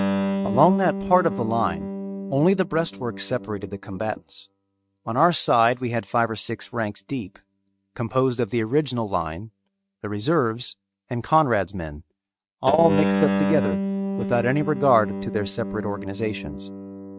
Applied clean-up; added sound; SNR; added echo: neural mask model RNNoise.